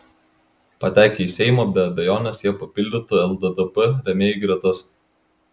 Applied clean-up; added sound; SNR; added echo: none; none; none; none.